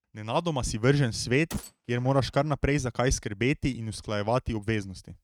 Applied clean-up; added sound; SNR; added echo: neural mask model RNNoise.